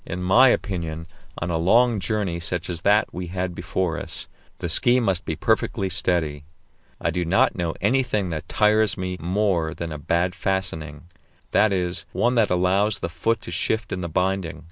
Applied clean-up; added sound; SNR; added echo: none; none; none; none.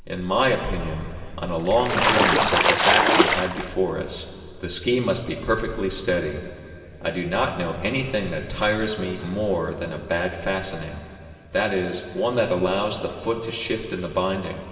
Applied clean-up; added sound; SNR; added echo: none; Splash, splatter; -5 dB; reverberation time 2.5 s.